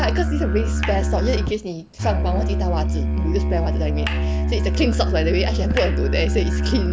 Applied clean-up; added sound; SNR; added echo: none; Musical instrument; -4 dB; none.